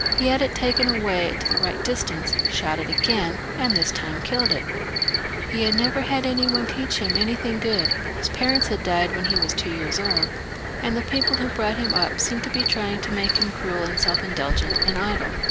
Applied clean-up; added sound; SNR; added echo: none; Cricket; -1 dB; none.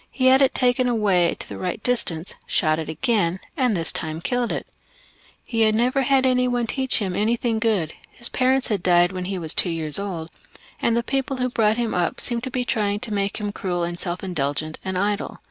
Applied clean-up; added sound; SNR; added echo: none; none; none; none.